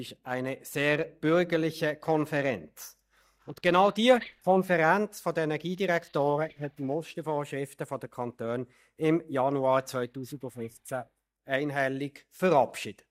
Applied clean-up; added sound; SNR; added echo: neural mask model DeepFilterNet 3.